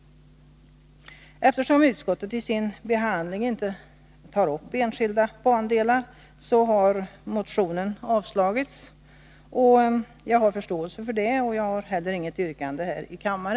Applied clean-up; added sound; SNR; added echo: none; none; none; none.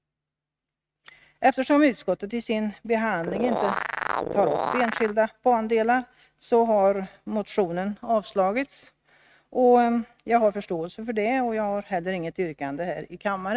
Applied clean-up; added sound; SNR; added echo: neural mask model RNNoise.